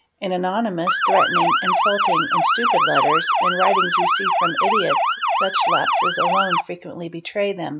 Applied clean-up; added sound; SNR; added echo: none; Motor vehicle (road) / Siren; -5 dB; none.